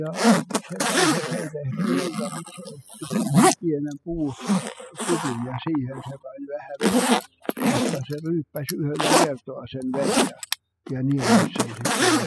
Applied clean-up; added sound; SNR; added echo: classical method spectral subtraction.